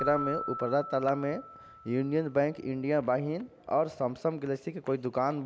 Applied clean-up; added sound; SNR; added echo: none; Keyboard (musical); 12 dB; none.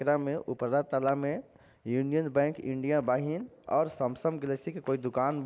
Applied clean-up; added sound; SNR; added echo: neural mask model Resemble Enhance denoiser.